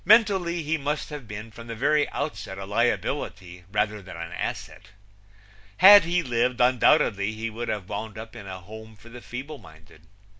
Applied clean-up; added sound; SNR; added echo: none; none; none; none.